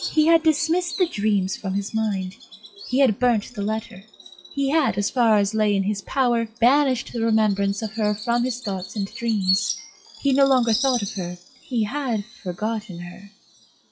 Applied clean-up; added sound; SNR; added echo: classical method WPE with log-MMSE.